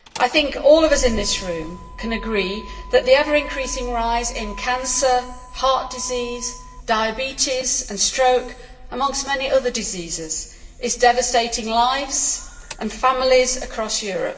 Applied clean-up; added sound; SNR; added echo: none; Motor vehicle (road); 14 dB; reverberation time 0.8 s.